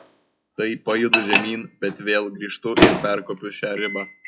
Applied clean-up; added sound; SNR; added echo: classical method log-MMSE.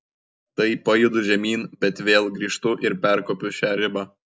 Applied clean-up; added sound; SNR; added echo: none; none; none; none.